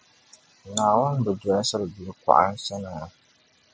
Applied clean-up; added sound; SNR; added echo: none; none; none; none.